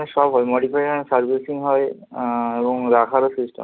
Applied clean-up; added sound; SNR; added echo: none; none; none; none.